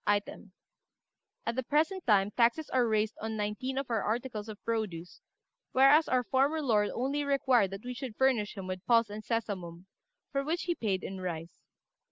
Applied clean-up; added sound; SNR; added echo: none; none; none; none.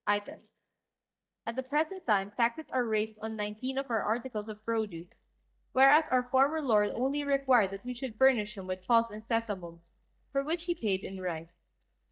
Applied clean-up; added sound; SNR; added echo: neural mask model DeepFilterNet 3.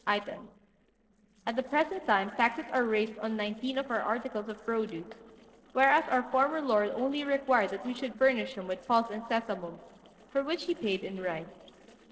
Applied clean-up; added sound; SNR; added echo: neural separator model SepFormer DNS4.